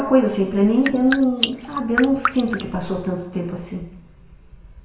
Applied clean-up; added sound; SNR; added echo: none; Drip; 6 dB; reverberation time 0.7 s.